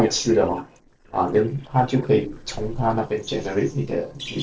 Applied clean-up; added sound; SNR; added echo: neural separator model SepFormer DNS4.